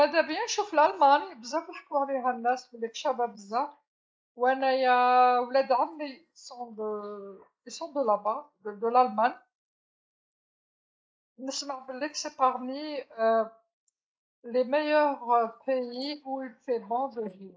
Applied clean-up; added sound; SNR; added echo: neural mask model Resemble Enhance denoiser.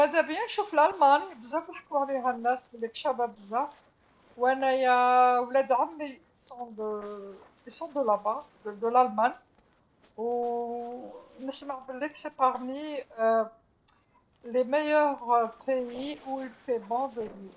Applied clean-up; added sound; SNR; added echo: neural separator model SepFormer DNS4.